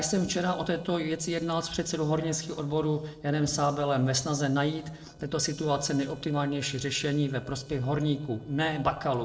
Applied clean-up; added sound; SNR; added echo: neural separator model SepFormer DNS4.